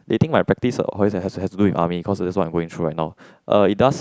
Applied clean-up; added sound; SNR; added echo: none; none; none; none.